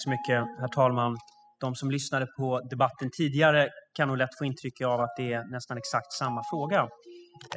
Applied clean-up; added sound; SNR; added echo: classical method spectral subtraction.